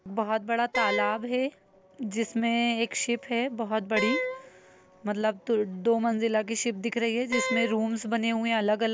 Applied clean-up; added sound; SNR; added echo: none; Wind instrument, woodwind instrument; 5 dB; none.